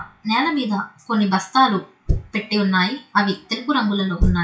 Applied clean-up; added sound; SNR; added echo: classical method WPE with log-MMSE.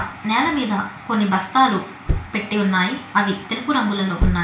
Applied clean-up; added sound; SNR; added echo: none; Thump, thud; 8 dB; reverberation time 0.4 s.